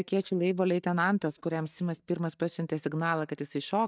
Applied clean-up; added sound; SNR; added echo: neural mask model DeepFilterNet 3.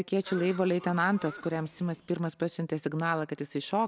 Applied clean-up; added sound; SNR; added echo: none; Cough; 17 dB; none.